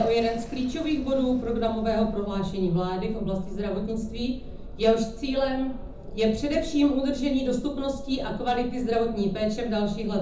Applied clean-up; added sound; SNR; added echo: none; Thunderstorm; 11 dB; reverberation time 0.5 s.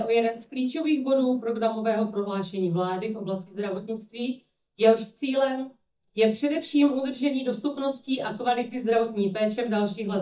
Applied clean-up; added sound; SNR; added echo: neural mask model DeepFilterNet 3.